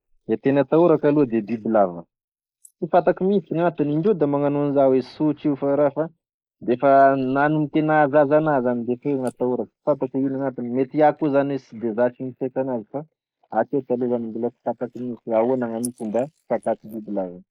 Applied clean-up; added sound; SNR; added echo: neural mask model Resemble Enhance denoiser.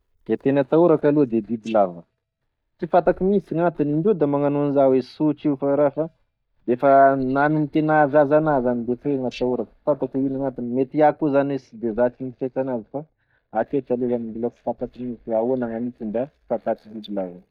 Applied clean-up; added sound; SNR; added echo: neural mask model DeepFilterNet 3.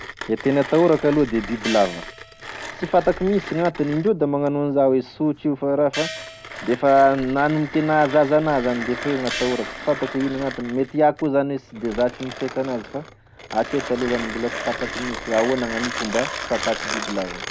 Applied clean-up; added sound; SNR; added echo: none; Mechanisms + Gong; 10 dB; none.